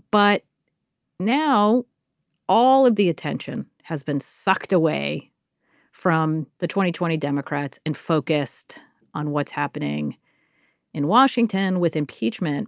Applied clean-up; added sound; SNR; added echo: none; none; none; none.